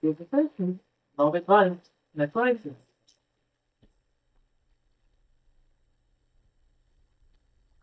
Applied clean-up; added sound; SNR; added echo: neural mask model DeepFilterNet 3.